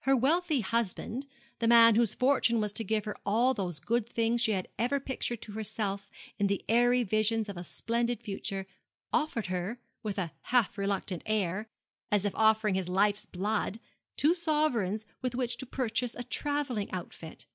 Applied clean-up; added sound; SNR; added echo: none; none; none; none.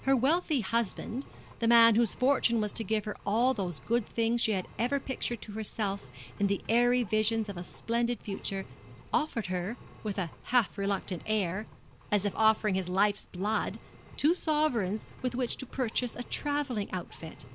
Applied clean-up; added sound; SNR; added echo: none; Engine; 20 dB; none.